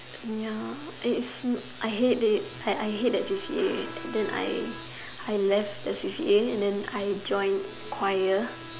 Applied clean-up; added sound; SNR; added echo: none; Bowed string instrument; 19 dB; none.